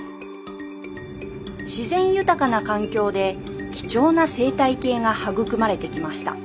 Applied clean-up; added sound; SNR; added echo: none; none; none; none.